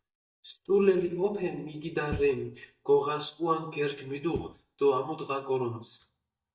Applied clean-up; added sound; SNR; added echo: neural mask model DeepFilterNet 3.